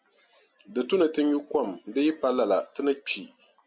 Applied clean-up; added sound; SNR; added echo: none; none; none; none.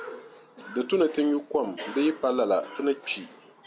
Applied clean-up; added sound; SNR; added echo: none; Cough; 16 dB; none.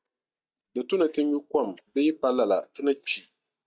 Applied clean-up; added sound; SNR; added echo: neural mask model DeepFilterNet 3.